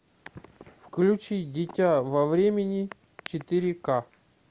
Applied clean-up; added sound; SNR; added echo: none; none; none; none.